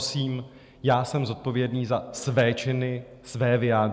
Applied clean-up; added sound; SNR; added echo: none; none; none; none.